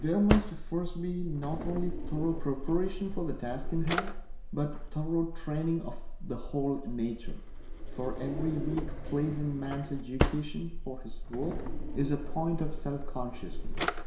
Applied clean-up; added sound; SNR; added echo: none; Drawer open or close; 0 dB; reverberation time 0.7 s.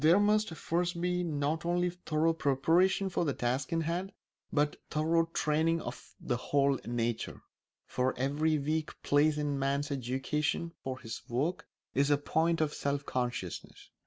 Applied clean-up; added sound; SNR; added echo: none; none; none; none.